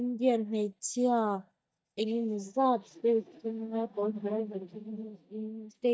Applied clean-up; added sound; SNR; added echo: neural mask model DeepFilterNet 3.